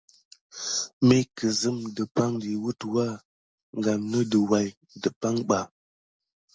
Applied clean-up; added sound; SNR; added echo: none; none; none; none.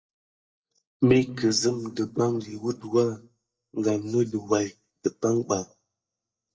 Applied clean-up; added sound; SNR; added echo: neural mask model DeepFilterNet 3.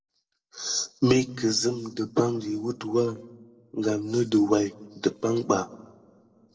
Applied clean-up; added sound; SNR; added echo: neural separator model SepFormer DNS4.